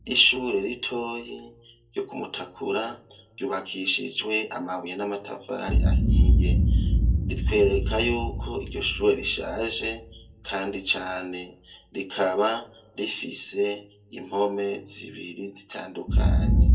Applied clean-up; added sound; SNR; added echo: none; Boom; -1 dB; reverberation time 0.2 s.